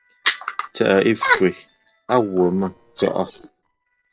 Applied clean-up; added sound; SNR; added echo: neural separator model SepFormer DNS4.